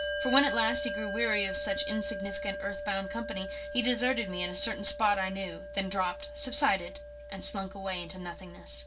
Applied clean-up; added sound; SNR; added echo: none; Bell; 10 dB; reverberation time 0.2 s.